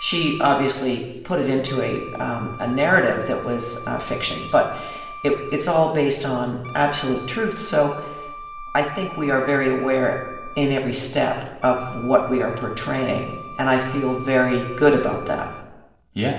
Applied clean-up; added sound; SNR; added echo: none; Wind instrument, woodwind instrument; 15 dB; reverberation time 1.0 s.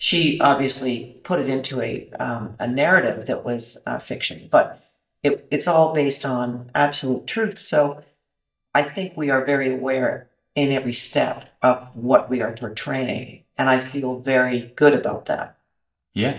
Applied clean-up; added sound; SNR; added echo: neural mask model DeepFilterNet 3.